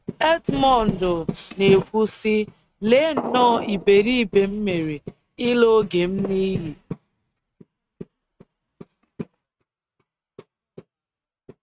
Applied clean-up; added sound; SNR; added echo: neural mask model RNNoise.